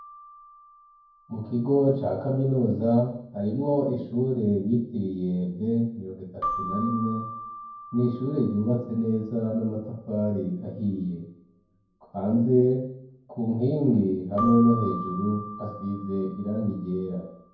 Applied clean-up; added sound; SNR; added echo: none; Keyboard (musical); 14 dB; reverberation time 0.9 s.